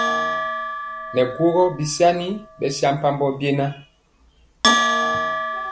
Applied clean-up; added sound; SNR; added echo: none; Bell; 2 dB; none.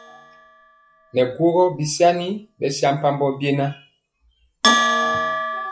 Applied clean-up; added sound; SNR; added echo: classical method log-MMSE.